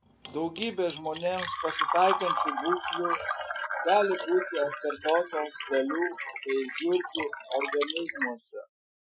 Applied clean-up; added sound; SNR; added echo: classical method Wiener filter.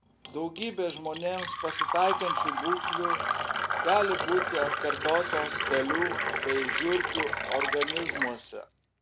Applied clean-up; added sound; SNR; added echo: none; Fill (with liquid); 0 dB; none.